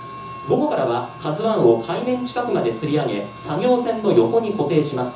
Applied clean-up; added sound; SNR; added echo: none; none; none; reverberation time 0.6 s.